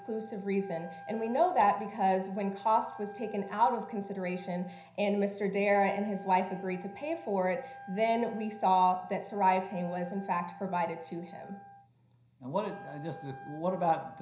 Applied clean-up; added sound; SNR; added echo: none; Wind instrument, woodwind instrument; 18 dB; reverberation time 0.5 s.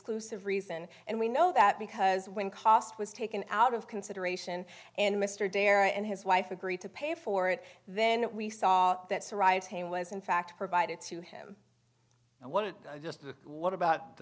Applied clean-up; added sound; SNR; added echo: none; none; none; none.